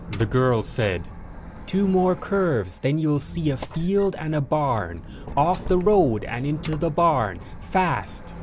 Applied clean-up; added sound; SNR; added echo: none; Squeak; 12 dB; none.